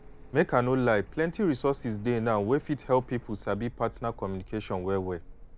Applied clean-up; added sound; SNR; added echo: none; Printer; 18 dB; none.